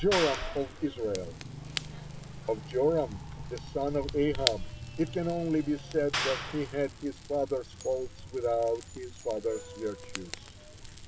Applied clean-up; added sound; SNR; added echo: none; Fire / Rain + Clapping; 7 dB; none.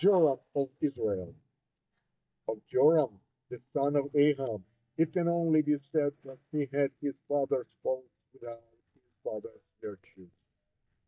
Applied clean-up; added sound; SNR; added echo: neural mask model DeepFilterNet 3.